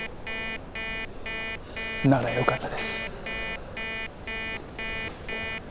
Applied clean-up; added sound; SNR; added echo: none; Alarm; 4 dB; none.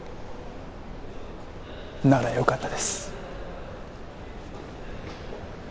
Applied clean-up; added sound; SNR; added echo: none; none; none; none.